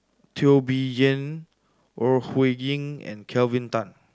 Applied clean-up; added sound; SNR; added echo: none; none; none; none.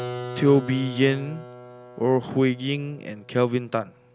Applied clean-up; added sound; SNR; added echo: none; Keyboard (musical); 14 dB; none.